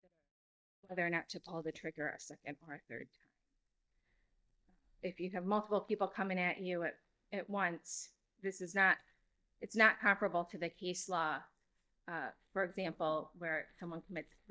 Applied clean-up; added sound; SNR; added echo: neural mask model DeepFilterNet 3.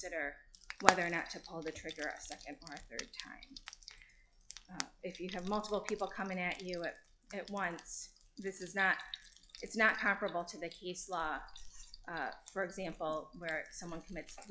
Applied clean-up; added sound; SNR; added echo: classical method log-MMSE.